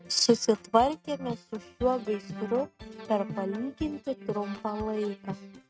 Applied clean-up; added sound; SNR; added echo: neural mask model RNNoise.